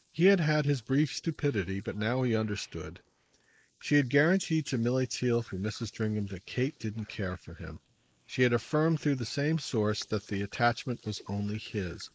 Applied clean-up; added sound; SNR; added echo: neural mask model Resemble Enhance denoiser.